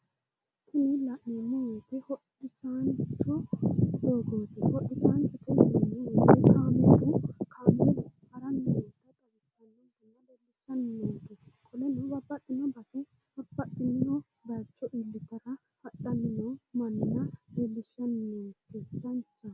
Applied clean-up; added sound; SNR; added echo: none; none; none; none.